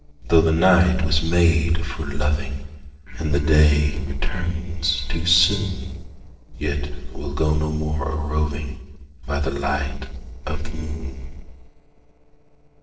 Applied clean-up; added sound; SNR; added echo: neural separator model SepFormer DNS4.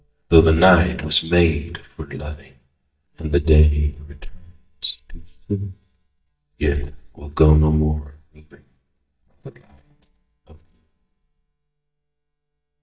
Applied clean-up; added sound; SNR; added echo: neural mask model DeepFilterNet 3.